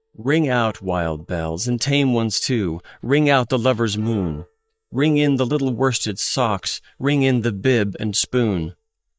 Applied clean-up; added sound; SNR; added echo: neural mask model DeepFilterNet 3.